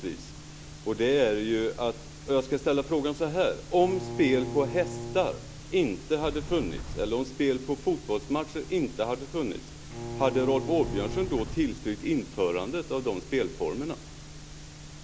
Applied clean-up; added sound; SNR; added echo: none; Bowed string instrument + Sliding door; 9 dB; none.